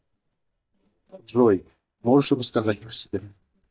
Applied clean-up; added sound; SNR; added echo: neural mask model DeepFilterNet 3.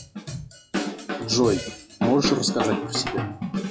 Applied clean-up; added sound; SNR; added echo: classical method WPE with log-MMSE.